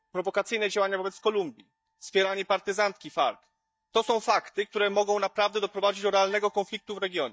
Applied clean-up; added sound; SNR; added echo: neural mask model DeepFilterNet 3.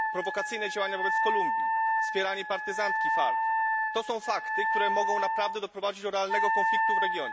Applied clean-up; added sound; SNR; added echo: none; Wind instrument, woodwind instrument; -4 dB; none.